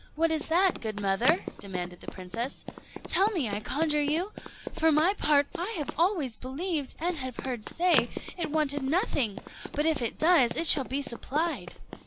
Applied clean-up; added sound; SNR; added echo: none; Run; 11 dB; none.